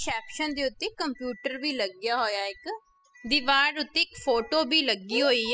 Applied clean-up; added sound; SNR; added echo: classical method spectral subtraction.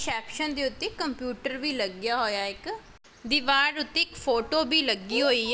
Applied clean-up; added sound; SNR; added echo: none; none; none; none.